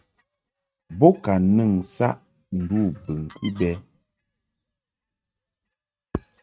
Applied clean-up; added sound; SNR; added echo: neural mask model RNNoise.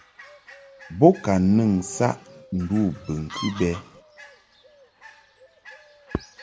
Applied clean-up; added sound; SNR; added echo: none; Fowl; 19 dB; none.